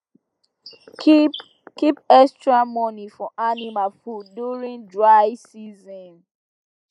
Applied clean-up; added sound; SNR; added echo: neural mask model Resemble Enhance denoiser.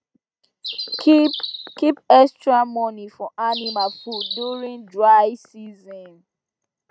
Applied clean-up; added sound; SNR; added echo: neural mask model RNNoise.